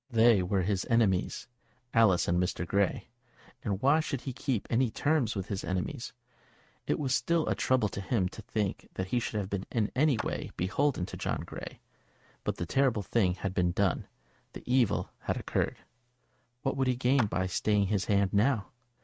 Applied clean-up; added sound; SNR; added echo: neural mask model RNNoise.